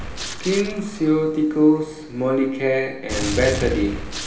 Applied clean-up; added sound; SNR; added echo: none; Gunshot, gunfire; 9 dB; reverberation time 1.0 s.